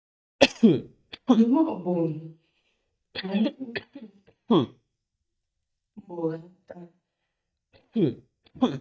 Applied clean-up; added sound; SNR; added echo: neural mask model DeepFilterNet 3.